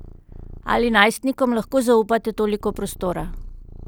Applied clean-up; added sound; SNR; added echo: none; Purr; 16 dB; none.